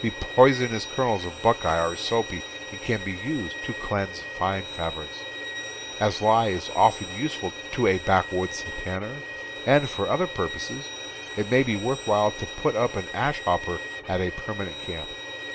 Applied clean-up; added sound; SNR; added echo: none; Bowed string instrument; 10 dB; none.